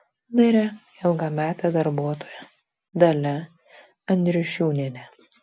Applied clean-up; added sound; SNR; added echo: none; none; none; none.